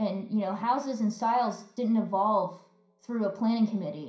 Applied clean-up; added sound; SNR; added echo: none; none; none; reverberation time 0.5 s.